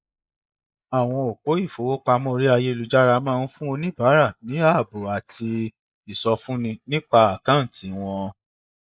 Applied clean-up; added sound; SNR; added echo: neural mask model Resemble Enhance denoiser.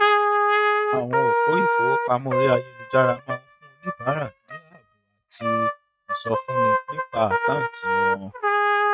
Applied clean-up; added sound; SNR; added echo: neural mask model RNNoise.